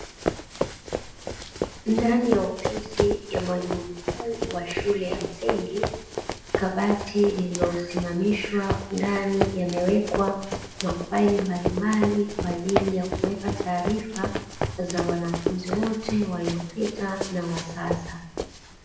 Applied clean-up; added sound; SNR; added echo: none; Run; 4 dB; reverberation time 0.8 s.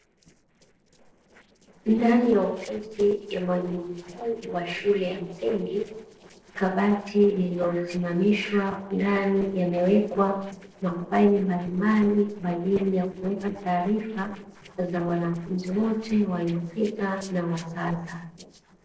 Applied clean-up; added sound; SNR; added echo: neural separator model SepFormer DNS4.